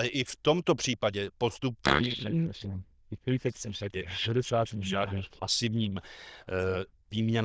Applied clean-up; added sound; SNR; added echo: neural diffusion model UNIVERSE++.